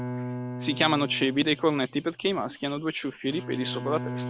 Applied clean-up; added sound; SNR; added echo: none; Bowed string instrument; 9 dB; none.